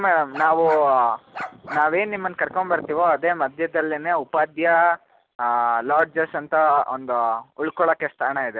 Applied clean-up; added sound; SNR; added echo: none; Bark; 13 dB; none.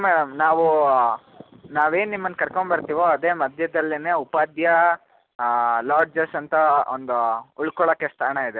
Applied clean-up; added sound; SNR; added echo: none; none; none; none.